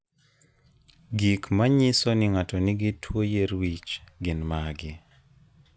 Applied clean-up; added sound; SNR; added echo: none; none; none; none.